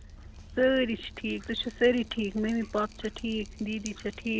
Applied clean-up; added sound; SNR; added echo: none; Drip; 16 dB; none.